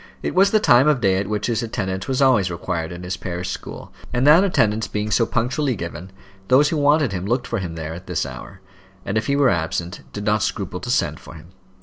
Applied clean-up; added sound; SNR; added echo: none; none; none; none.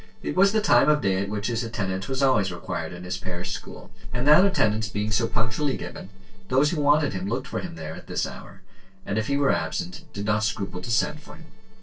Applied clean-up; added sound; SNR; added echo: neural separator model SepFormer DNS4.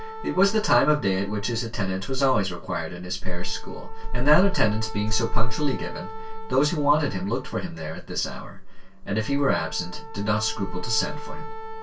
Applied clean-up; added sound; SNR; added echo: none; Wind instrument, woodwind instrument; 19 dB; reverberation time 0.2 s.